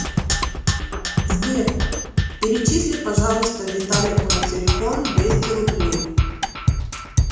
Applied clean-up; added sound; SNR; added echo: none; Percussion; -3 dB; reverberation time 0.9 s.